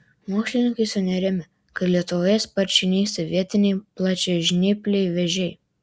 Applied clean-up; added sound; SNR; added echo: none; none; none; none.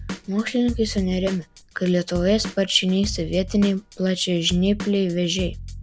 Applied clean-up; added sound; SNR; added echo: none; Drum / Drum kit; 12 dB; none.